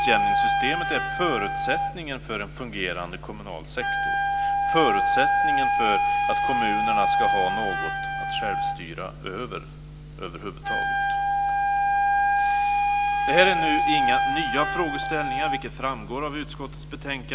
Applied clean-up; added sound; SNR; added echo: none; Wind instrument, woodwind instrument; -4 dB; none.